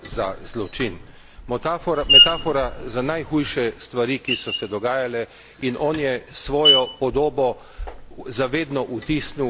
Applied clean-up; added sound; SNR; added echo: none; Screech; 0 dB; none.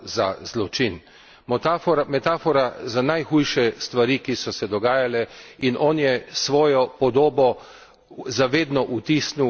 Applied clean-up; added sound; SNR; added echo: none; none; none; none.